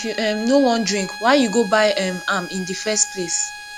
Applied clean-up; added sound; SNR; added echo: none; Bowed string instrument; 14 dB; none.